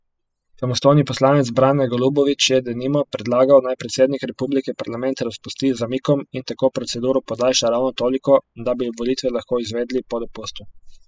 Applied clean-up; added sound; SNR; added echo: classical method spectral subtraction.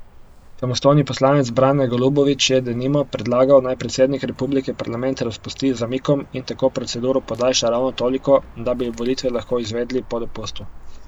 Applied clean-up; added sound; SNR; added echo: none; Bird; 18 dB; none.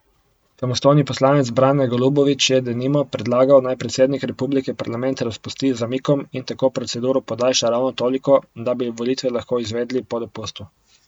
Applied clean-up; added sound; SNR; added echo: none; none; none; none.